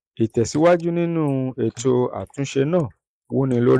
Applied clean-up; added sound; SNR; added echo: neural mask model Resemble Enhance denoiser.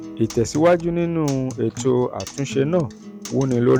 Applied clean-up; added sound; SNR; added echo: none; Acoustic guitar; 16 dB; none.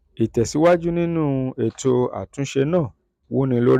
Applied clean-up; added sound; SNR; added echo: none; none; none; none.